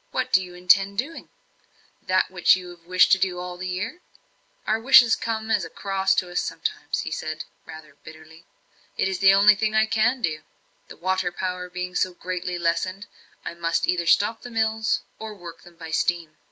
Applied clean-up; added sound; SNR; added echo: none; none; none; none.